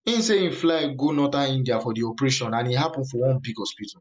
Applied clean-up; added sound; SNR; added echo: neural mask model Resemble Enhance denoiser.